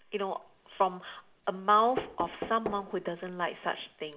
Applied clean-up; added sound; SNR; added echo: none; Knock; 12 dB; reverberation time 0.3 s.